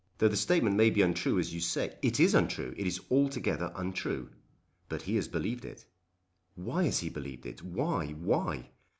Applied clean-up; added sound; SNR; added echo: none; none; none; none.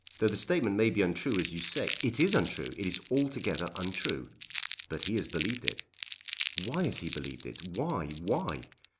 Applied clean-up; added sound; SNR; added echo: none; Crumpling, crinkling; 2 dB; none.